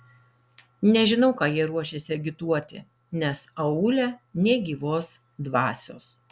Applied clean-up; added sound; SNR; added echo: none; none; none; none.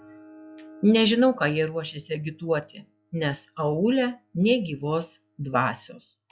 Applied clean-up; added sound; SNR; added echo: classical method log-MMSE.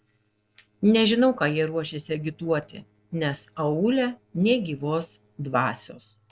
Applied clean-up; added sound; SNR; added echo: neural separator model SepFormer DNS4.